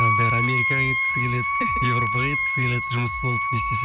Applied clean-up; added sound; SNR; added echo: none; Wind instrument, woodwind instrument; -2 dB; none.